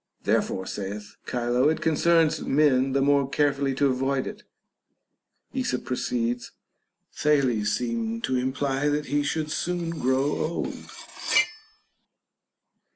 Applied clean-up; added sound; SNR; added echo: none; Cutlery, silverware; 9 dB; none.